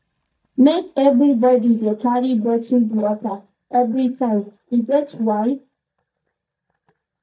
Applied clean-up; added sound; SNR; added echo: neural mask model DeepFilterNet 3.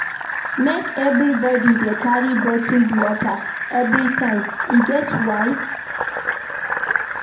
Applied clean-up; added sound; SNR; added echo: none; Fill (with liquid); 4 dB; reverberation time 0.4 s.